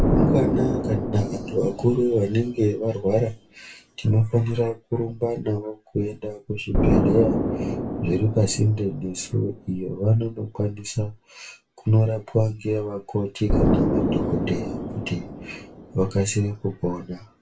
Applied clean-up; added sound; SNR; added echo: none; Explosion; 3 dB; reverberation time 0.2 s.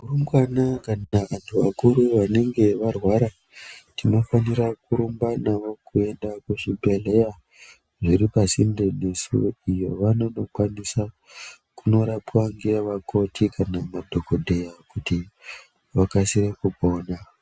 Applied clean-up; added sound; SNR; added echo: none; none; none; none.